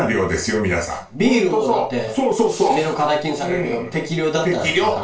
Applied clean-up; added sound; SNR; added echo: neural separator model SepFormer DNS4.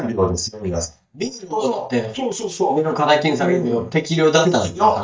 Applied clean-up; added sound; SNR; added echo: neural mask model DeepFilterNet 3.